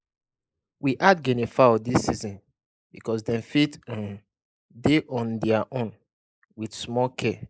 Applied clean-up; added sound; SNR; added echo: neural mask model Resemble Enhance denoiser.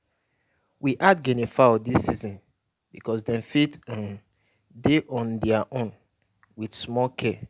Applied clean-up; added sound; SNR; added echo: none; none; none; none.